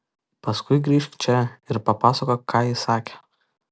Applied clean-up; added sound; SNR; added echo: none; none; none; none.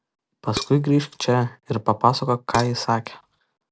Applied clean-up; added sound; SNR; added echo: none; Dishes, pots, and pans; 13 dB; none.